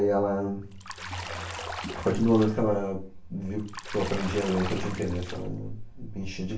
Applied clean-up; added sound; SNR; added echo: none; Bathtub (filling or washing) / Splash, splatter; 11 dB; reverberation time 0.3 s.